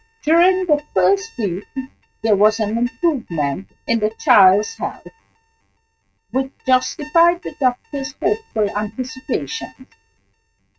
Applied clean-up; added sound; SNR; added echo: neural mask model RNNoise.